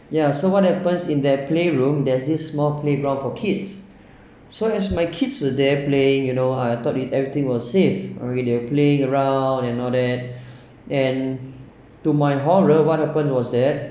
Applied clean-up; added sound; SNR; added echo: none; none; none; none.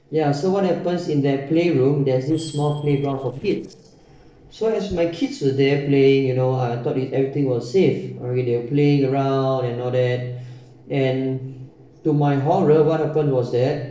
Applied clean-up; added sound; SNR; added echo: neural separator model SepFormer DNS4.